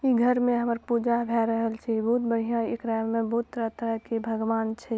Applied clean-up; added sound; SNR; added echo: none; none; none; none.